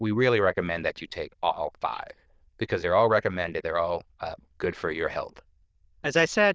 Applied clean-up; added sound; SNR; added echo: neural diffusion model UNIVERSE++.